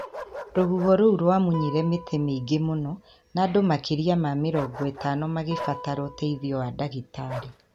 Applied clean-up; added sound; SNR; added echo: none; Guitar + Bark; 15 dB; none.